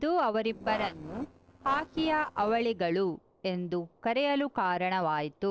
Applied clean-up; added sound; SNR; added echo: neural separator model SepFormer DNS4.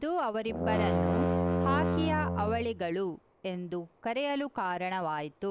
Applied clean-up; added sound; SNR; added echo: none; Brass instrument; -3 dB; none.